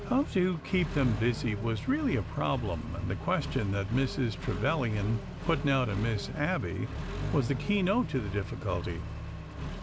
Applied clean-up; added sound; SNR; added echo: none; Accelerating, revving, vroom; 7 dB; none.